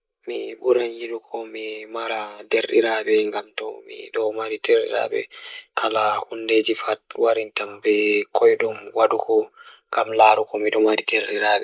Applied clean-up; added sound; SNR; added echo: neural mask model Resemble Enhance denoiser.